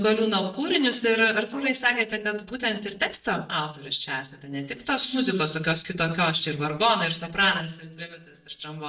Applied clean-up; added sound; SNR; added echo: neural mask model DeepFilterNet 3.